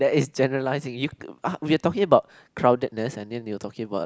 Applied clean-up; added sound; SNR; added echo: none; none; none; none.